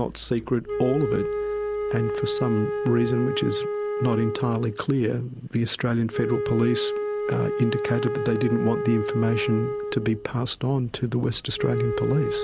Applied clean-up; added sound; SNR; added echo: none; Wind instrument, woodwind instrument; 3 dB; none.